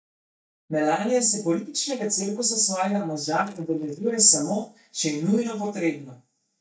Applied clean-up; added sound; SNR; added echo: neural mask model DeepFilterNet 3.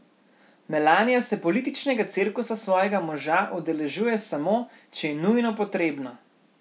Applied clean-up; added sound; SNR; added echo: none; none; none; none.